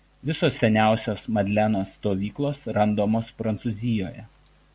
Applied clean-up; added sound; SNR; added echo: none; none; none; none.